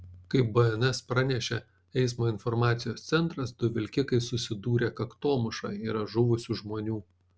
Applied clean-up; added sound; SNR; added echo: none; none; none; none.